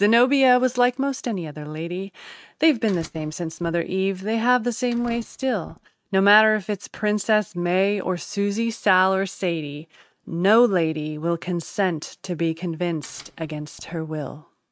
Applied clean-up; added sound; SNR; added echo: neural mask model RNNoise.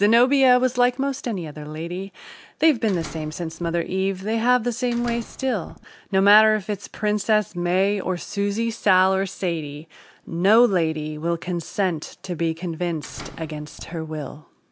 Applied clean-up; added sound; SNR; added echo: none; Slam; 17 dB; none.